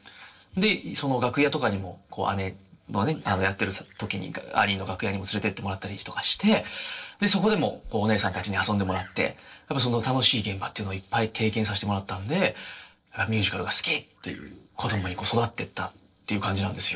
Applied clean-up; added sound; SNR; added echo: neural separator model SepFormer DNS4.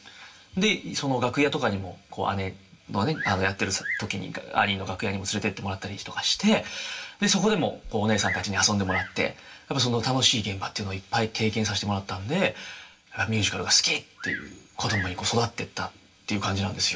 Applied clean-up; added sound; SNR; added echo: none; Bird vocalization, bird call, bird song; 15 dB; reverberation time 0.2 s.